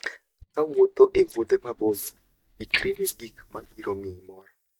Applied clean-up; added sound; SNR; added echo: neural mask model DeepFilterNet 3.